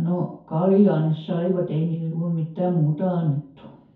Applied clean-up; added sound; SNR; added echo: none; none; none; reverberation time 0.6 s.